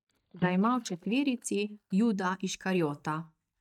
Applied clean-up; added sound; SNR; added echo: neural mask model DeepFilterNet 3.